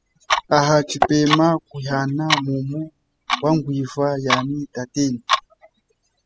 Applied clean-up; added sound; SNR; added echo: classical method spectral subtraction.